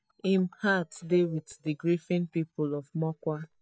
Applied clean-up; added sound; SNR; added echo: neural mask model DeepFilterNet 3.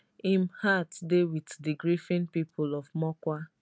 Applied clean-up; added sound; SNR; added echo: none; none; none; none.